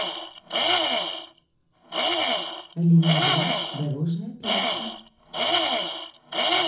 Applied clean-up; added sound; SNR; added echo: none; Tools; -2 dB; reverberation time 0.7 s.